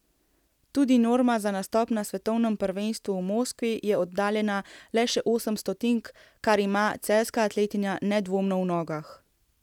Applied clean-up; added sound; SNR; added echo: none; none; none; none.